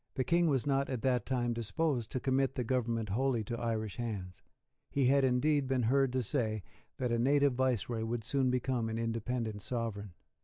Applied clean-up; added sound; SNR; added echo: none; none; none; none.